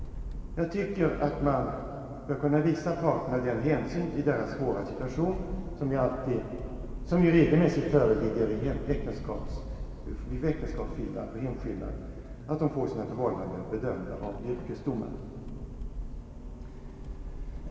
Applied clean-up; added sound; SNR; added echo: none; Accelerating, revving, vroom; 9 dB; reverberation time 2.4 s.